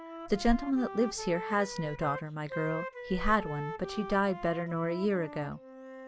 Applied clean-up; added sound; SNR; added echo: none; Wind instrument, woodwind instrument; 10 dB; none.